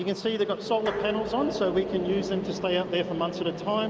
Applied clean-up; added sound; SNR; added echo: none; Dishes, pots, and pans; 12 dB; none.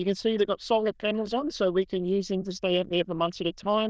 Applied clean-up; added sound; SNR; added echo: neural diffusion model UNIVERSE++.